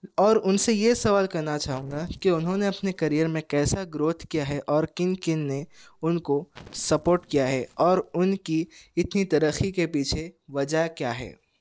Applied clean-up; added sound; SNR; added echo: neural separator model SepFormer DNS4.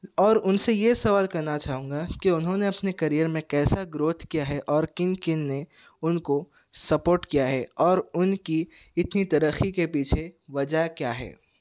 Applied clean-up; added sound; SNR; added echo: none; none; none; none.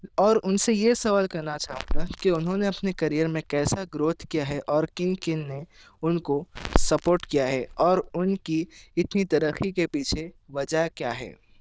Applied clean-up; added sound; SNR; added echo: neural diffusion model UNIVERSE++.